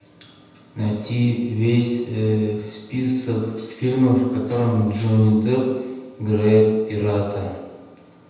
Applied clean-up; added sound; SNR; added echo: none; none; none; reverberation time 1.1 s.